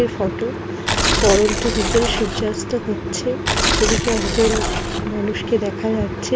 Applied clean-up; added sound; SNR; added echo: none; Tearing; 1 dB; none.